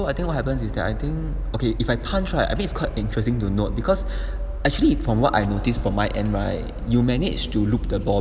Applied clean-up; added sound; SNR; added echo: none; none; none; none.